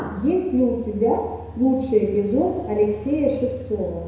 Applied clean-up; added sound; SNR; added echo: none; Engine; 20 dB; reverberation time 1.0 s.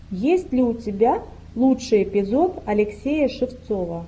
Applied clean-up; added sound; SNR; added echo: none; none; none; none.